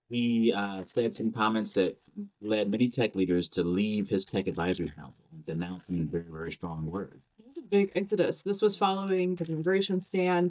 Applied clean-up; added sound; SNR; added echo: neural mask model DeepFilterNet 3.